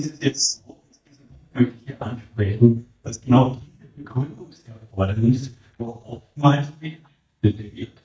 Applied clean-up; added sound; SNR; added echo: neural mask model DeepFilterNet 3.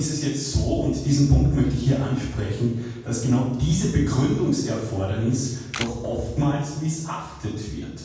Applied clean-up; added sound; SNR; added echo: none; Camera; 15 dB; reverberation time 1.2 s.